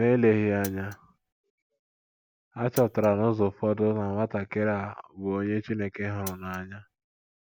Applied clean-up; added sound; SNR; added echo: none; Mechanisms; 18 dB; none.